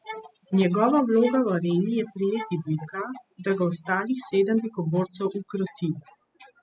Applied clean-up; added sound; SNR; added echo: classical method spectral subtraction.